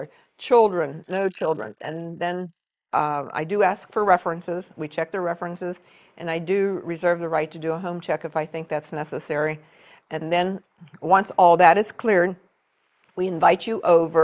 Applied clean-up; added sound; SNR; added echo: neural mask model Resemble Enhance denoiser.